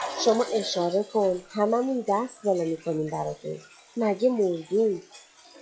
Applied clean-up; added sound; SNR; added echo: classical method log-MMSE.